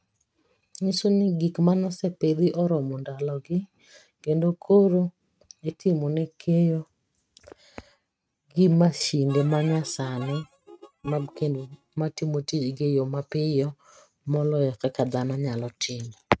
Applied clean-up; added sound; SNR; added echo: neural mask model RNNoise.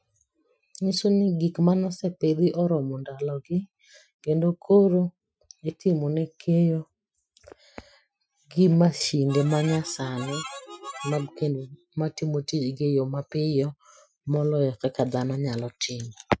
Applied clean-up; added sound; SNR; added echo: classical method Wiener filter.